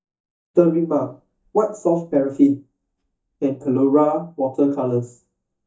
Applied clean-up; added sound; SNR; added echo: neural mask model DeepFilterNet 3.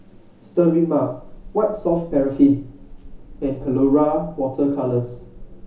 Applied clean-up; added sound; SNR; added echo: none; Rain; 18 dB; reverberation time 0.7 s.